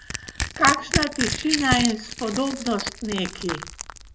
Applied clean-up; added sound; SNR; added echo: none; Crushing; 3 dB; none.